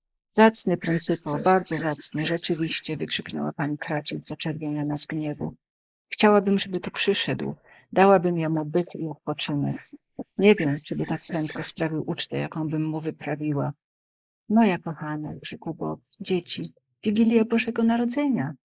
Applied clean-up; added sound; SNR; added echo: neural mask model Resemble Enhance denoiser.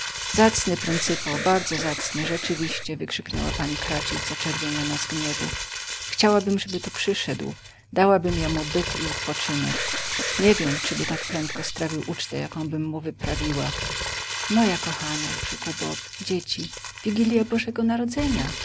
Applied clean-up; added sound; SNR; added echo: none; Crumpling, crinkling + Alarm; 5 dB; none.